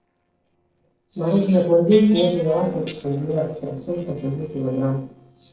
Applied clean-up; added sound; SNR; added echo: neural separator model SepFormer DNS4.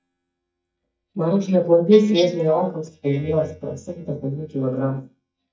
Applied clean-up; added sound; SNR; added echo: neural mask model DeepFilterNet 3.